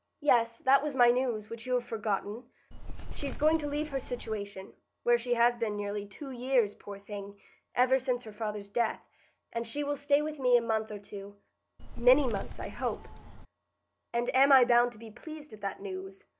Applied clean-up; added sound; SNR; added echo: none; Bird; 6 dB; none.